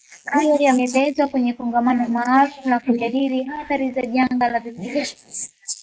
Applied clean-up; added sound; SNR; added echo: neural mask model Resemble Enhance denoiser.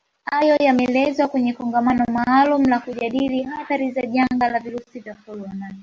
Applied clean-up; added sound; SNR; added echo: none; none; none; none.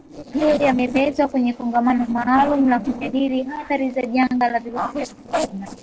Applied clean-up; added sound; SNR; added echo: neural separator model SepFormer DNS4.